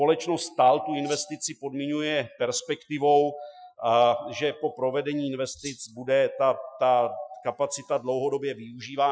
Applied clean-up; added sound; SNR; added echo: classical method Wiener filter.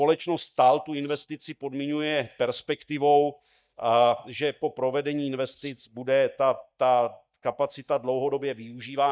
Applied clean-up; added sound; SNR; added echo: neural mask model DeepFilterNet 3.